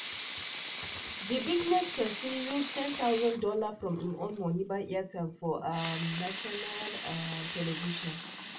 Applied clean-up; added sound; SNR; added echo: none; Sink (filling or washing) / Water tap, faucet / Liquid; 0 dB; reverberation time 0.2 s.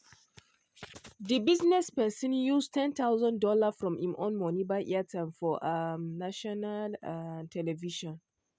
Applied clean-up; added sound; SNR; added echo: none; none; none; none.